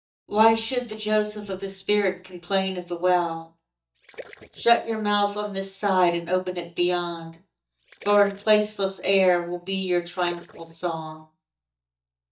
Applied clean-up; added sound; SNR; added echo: neural mask model DeepFilterNet 3.